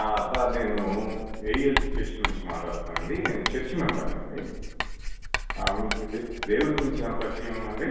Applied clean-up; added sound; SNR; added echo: none; Writing; 1 dB; reverberation time 1.2 s.